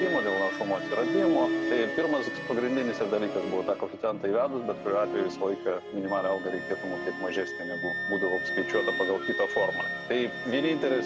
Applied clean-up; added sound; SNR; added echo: none; Wind instrument, woodwind instrument + Musical instrument; 3 dB; none.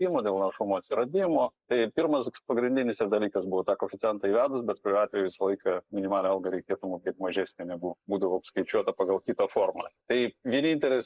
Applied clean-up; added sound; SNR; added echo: neural mask model Resemble Enhance denoiser.